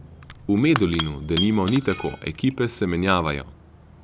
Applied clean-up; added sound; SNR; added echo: none; Shatter / Crushing; 12 dB; none.